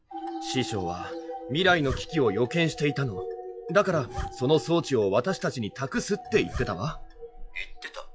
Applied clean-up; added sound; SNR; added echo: classical method log-MMSE.